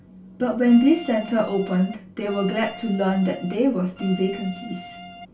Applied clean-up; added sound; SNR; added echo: none; Bowed string instrument; 16 dB; reverberation time 0.2 s.